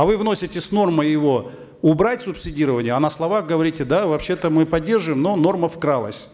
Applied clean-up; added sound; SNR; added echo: none; none; none; none.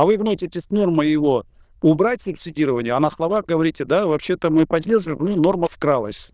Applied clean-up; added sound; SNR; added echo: neural diffusion model UNIVERSE++.